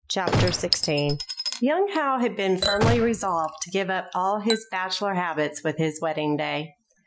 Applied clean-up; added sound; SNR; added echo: classical method Wiener filter.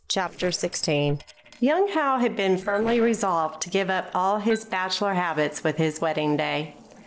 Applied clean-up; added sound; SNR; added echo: neural separator model SepFormer DNS4.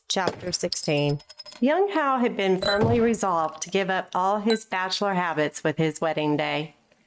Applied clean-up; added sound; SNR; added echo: neural mask model RNNoise.